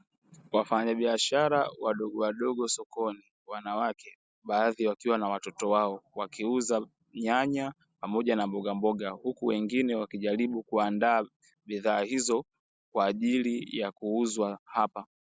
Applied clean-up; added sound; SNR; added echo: none; none; none; none.